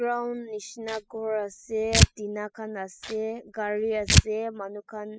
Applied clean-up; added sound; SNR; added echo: classical method spectral subtraction.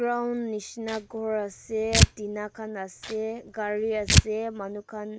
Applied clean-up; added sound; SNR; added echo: none; Tearing; -3 dB; none.